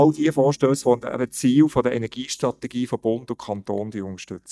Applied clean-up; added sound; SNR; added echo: neural mask model DeepFilterNet 3.